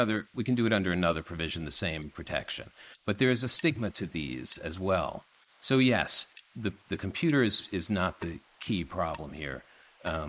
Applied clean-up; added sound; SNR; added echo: neural mask model Resemble Enhance denoiser.